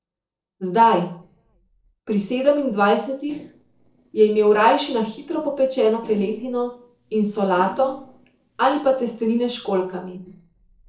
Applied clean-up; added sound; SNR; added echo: neural separator model SepFormer DNS4.